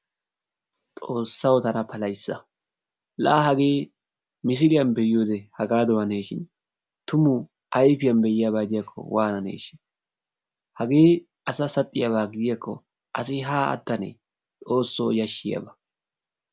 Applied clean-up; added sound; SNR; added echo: none; none; none; none.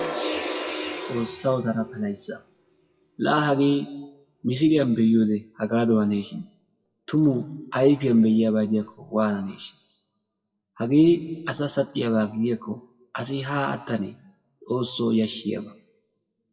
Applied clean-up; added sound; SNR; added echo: classical method WPE with log-MMSE.